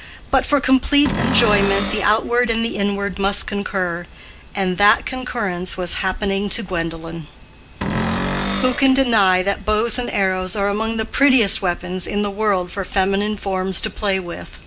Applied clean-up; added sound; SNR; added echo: none; Cupboard open or close; 3 dB; none.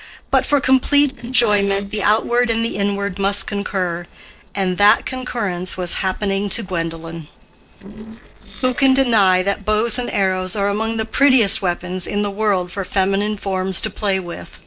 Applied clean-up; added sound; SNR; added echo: neural separator model SepFormer DNS4.